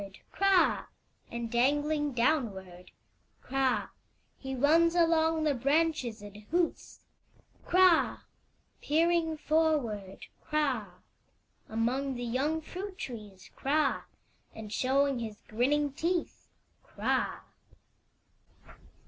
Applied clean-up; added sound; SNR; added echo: none; none; none; none.